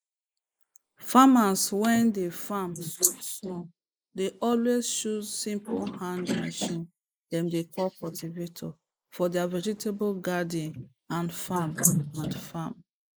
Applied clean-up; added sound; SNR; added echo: neural mask model Resemble Enhance denoiser.